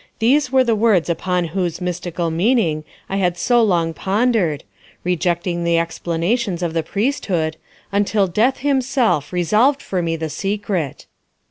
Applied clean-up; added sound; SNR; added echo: none; none; none; none.